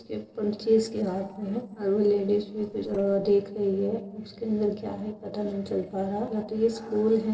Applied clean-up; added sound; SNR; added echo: neural separator model SepFormer DNS4.